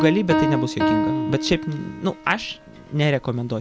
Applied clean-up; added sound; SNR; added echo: none; Piano; 2 dB; none.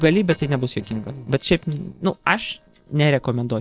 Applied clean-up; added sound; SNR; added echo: neural separator model SepFormer DNS4.